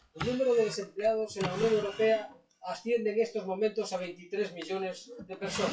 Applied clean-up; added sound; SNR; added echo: classical method WPE with log-MMSE.